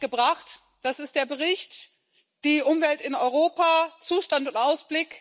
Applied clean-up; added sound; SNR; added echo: none; none; none; none.